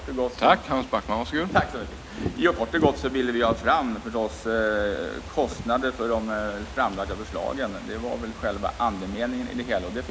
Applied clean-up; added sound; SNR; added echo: none; Fireworks / Ocean; 10 dB; none.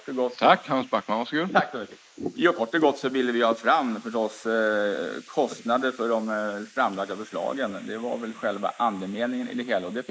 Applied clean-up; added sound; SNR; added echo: neural mask model Resemble Enhance denoiser.